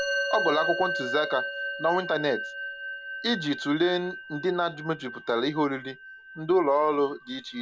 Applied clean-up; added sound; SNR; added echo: none; Musical instrument; 7 dB; none.